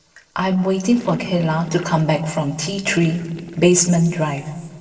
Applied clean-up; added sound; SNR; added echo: neural separator model SepFormer DNS4.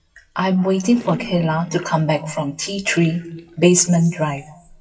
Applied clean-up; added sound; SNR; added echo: classical method WPE with log-MMSE.